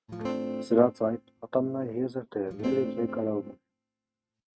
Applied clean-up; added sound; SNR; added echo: neural mask model RNNoise.